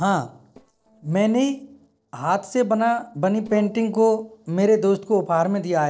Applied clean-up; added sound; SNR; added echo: neural separator model SepFormer DNS4.